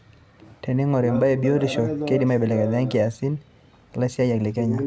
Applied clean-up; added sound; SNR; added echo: none; none; none; none.